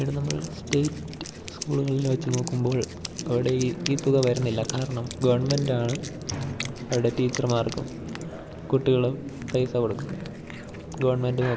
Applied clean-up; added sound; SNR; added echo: none; Wind instrument, woodwind instrument; 15 dB; none.